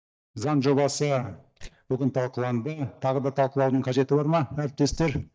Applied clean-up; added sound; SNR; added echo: neural mask model DeepFilterNet 3.